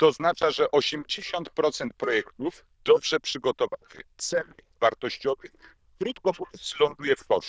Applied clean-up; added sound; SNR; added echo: neural diffusion model UNIVERSE++.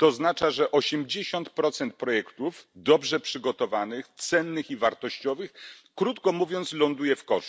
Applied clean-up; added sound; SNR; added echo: none; none; none; none.